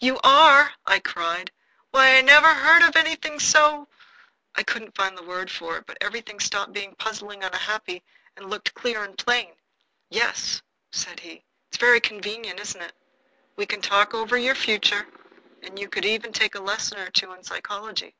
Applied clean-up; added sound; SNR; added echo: none; none; none; none.